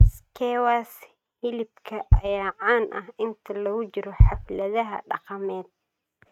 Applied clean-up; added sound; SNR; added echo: neural mask model RNNoise.